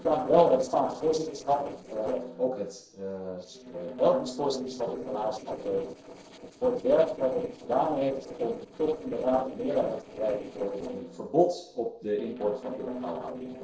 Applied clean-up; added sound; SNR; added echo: neural separator model SepFormer DNS4.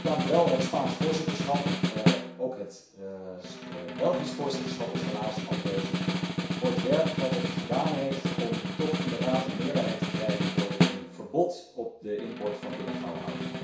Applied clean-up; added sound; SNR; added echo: none; Snare drum; -1 dB; reverberation time 0.6 s.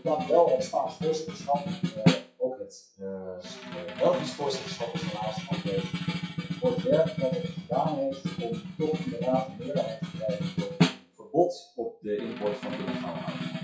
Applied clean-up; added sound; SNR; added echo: classical method WPE with log-MMSE.